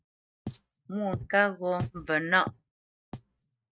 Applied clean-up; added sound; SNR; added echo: neural mask model RNNoise.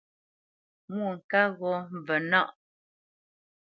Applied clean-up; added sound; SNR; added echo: none; none; none; none.